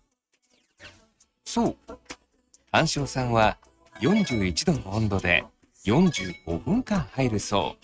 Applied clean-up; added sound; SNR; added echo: neural mask model RNNoise.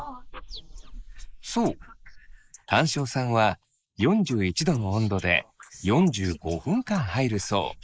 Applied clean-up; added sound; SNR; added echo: neural mask model Resemble Enhance denoiser.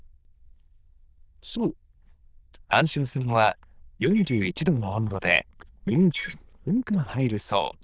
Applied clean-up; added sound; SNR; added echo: neural diffusion model UNIVERSE++.